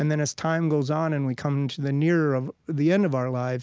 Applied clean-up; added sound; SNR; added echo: none; none; none; none.